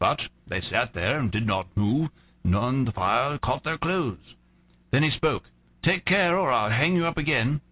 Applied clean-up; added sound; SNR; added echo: none; none; none; none.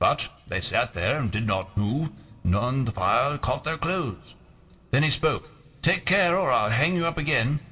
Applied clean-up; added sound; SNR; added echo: none; none; none; reverberation time 2.5 s.